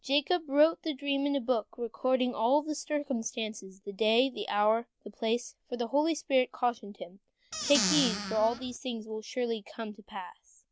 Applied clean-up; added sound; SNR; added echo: none; Squeak / Cupboard open or close; 3 dB; none.